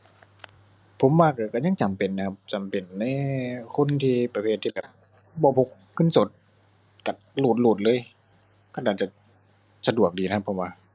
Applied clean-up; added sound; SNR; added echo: none; none; none; none.